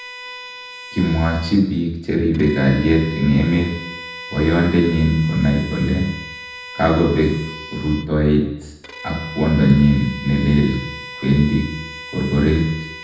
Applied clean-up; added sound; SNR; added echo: none; Bowed string instrument; 16 dB; reverberation time 0.8 s.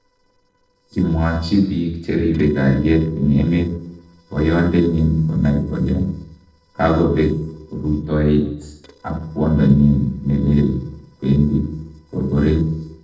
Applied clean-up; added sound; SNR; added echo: neural separator model SepFormer DNS4.